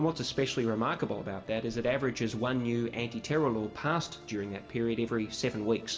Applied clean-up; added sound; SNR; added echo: none; Musical instrument; 19 dB; reverberation time 0.7 s.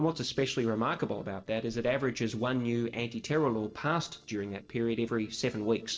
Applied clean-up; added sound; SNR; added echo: neural separator model SepFormer DNS4.